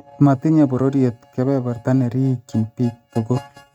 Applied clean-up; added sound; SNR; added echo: neural mask model RNNoise.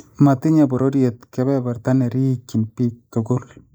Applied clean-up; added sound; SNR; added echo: neural mask model Resemble Enhance denoiser.